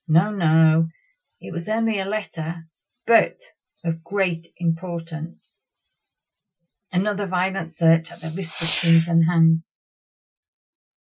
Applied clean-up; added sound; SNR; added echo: classical method Wiener filter.